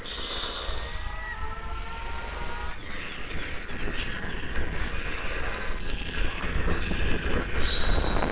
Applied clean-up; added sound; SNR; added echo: neural separator model SepFormer WHAMR!.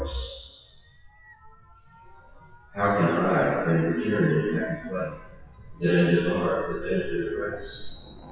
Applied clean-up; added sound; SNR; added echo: classical method WPE with log-MMSE.